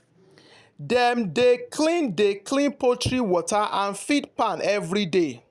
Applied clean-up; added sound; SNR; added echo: none; none; none; none.